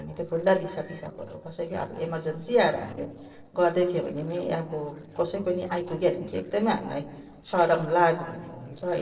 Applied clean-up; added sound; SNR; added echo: neural separator model SepFormer DNS4.